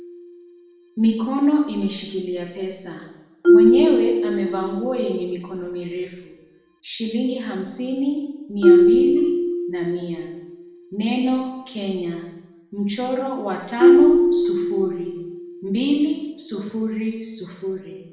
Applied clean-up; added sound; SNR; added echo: none; Marimba, xylophone; -3 dB; reverberation time 0.9 s.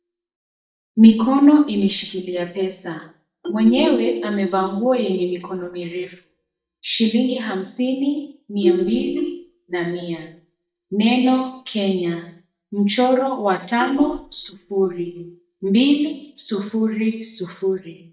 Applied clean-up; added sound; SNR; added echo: neural mask model DeepFilterNet 3.